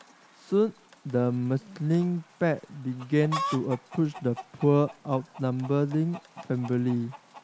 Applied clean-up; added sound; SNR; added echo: none; Chicken, rooster; 14 dB; none.